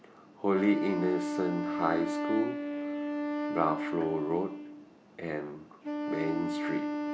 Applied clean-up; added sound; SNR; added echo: none; Wind instrument, woodwind instrument; 2 dB; none.